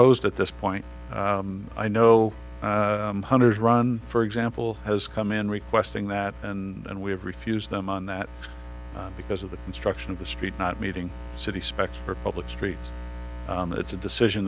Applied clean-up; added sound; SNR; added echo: none; none; none; none.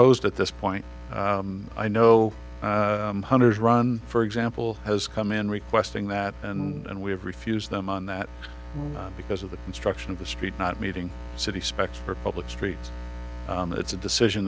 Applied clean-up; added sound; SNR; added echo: none; Brass instrument; 11 dB; none.